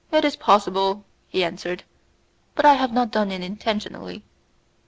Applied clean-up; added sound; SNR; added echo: none; none; none; none.